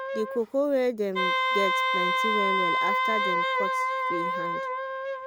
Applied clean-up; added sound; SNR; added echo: none; Wind instrument, woodwind instrument; -4 dB; none.